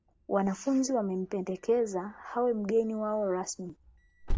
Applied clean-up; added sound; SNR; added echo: none; Alarm; 9 dB; none.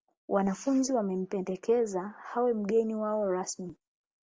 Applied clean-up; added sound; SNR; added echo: none; none; none; none.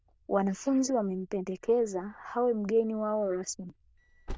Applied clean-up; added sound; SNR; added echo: neural diffusion model UNIVERSE++.